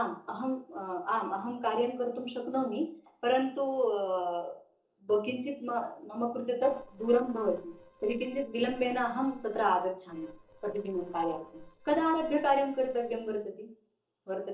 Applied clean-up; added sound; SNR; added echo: neural separator model SepFormer DNS4.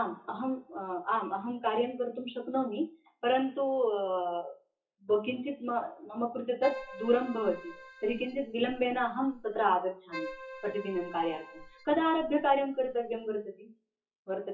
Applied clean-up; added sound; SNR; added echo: classical method WPE with log-MMSE.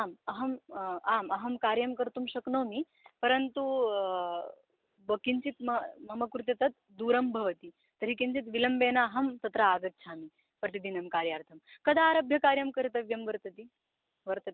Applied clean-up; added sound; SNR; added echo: none; none; none; none.